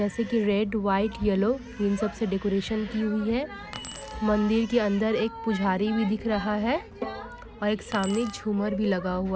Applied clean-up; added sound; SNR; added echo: none; Bowed string instrument + Keys jangling; 16 dB; none.